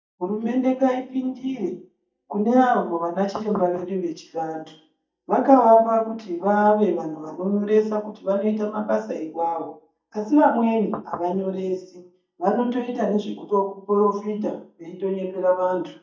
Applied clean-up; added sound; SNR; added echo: neural mask model DeepFilterNet 3.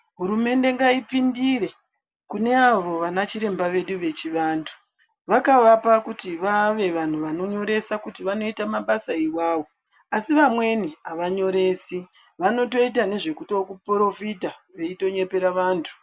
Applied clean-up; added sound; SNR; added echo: none; none; none; none.